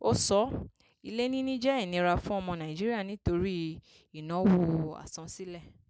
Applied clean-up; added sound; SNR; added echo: none; none; none; none.